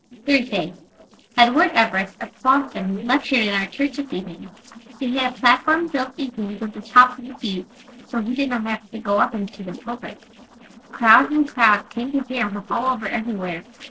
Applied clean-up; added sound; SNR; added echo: neural separator model SepFormer DNS4.